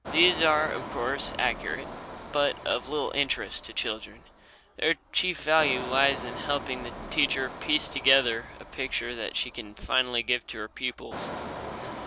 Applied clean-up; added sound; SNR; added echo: none; Engine; 11 dB; none.